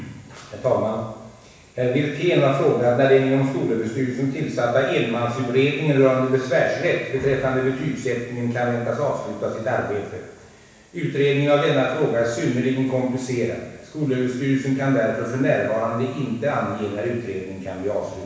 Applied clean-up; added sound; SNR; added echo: none; none; none; reverberation time 1.1 s.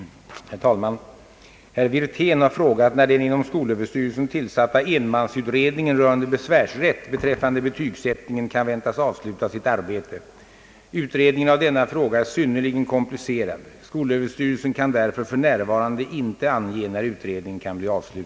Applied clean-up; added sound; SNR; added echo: none; none; none; none.